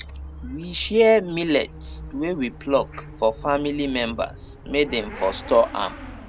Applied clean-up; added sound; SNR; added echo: none; Motorcycle / Accelerating, revving, vroom; 14 dB; none.